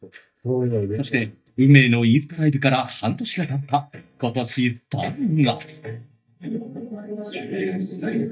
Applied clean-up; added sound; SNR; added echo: neural mask model DeepFilterNet 3.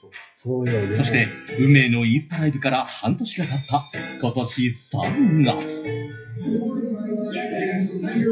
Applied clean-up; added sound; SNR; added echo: classical method WPE with log-MMSE.